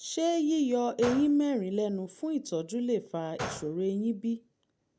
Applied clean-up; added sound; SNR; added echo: none; Gunshot, gunfire; 15 dB; none.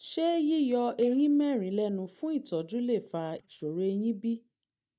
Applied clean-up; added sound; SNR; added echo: neural mask model DeepFilterNet 3.